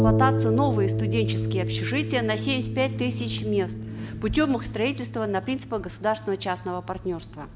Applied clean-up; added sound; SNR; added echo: none; Harp; 1 dB; none.